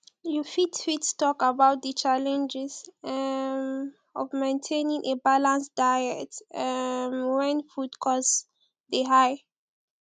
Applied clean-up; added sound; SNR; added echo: none; none; none; none.